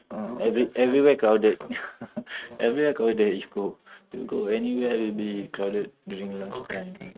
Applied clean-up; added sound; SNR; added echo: neural mask model RNNoise.